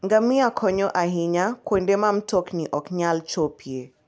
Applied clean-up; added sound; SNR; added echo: none; none; none; none.